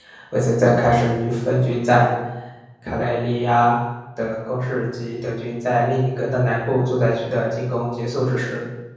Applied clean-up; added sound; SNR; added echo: none; none; none; reverberation time 1.1 s.